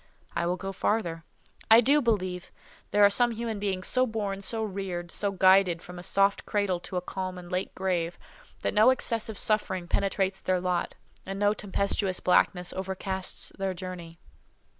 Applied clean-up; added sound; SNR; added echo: none; none; none; none.